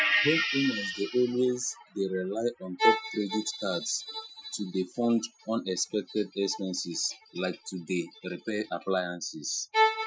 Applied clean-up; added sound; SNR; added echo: classical method Wiener filter.